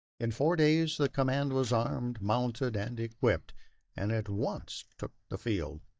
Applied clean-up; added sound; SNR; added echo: neural mask model DeepFilterNet 3.